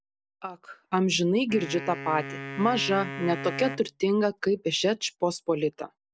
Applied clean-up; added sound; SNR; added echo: none; Wind instrument, woodwind instrument; 11 dB; none.